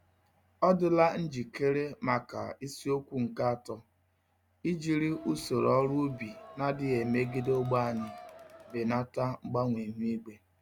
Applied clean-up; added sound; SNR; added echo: none; Crowd; 17 dB; none.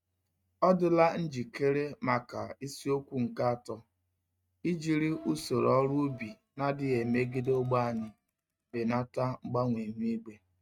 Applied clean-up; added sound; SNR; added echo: neural mask model RNNoise.